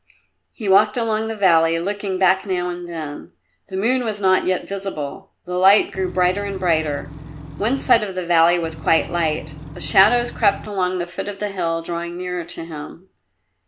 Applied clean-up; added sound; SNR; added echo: none; Engine / Truck / Car; 12 dB; none.